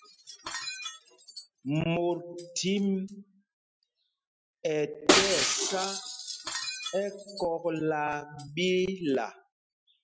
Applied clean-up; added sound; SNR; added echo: classical method Wiener filter.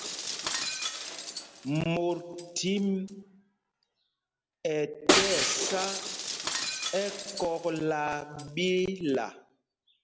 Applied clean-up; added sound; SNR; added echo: none; Shatter; 2 dB; none.